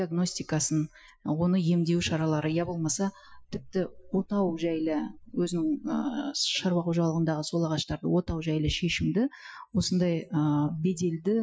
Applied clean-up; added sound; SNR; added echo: classical method Wiener filter.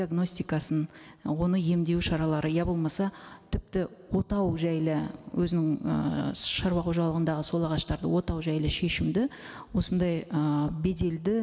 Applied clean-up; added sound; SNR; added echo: none; none; none; none.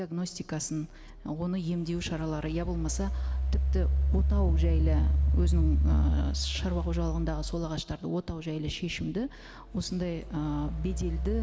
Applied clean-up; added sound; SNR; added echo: none; Engine; -4 dB; none.